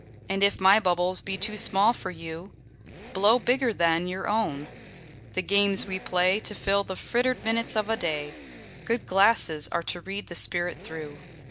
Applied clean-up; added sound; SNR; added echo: none; Accelerating, revving, vroom; 18 dB; none.